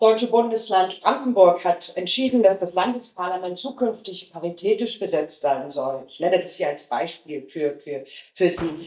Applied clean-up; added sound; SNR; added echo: neural mask model DeepFilterNet 3.